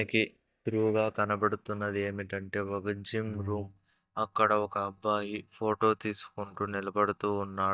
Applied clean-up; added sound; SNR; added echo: neural mask model DeepFilterNet 3.